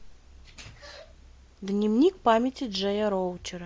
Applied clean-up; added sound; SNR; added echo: none; none; none; none.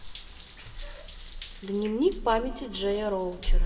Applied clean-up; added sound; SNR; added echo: none; Drip / Trickle, dribble / Bathtub (filling or washing) / Water tap, faucet; 0 dB; reverberation time 1.7 s.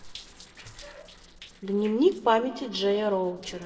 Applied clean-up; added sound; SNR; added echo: neural separator model SepFormer DNS4.